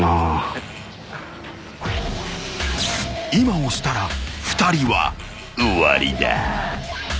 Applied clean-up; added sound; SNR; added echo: none; Fart; 20 dB; none.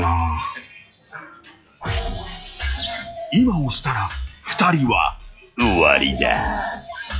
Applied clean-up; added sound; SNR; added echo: classical method log-MMSE.